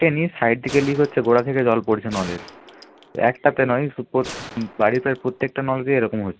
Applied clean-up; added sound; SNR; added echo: none; Gunshot, gunfire; 17 dB; none.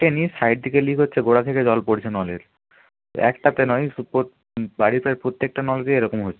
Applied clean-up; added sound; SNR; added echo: none; none; none; none.